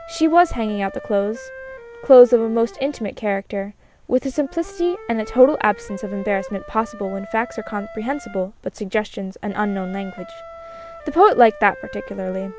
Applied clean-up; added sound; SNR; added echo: none; Wind instrument, woodwind instrument; 18 dB; none.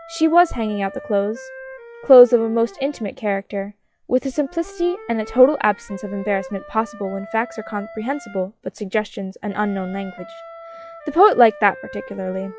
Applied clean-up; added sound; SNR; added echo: classical method log-MMSE.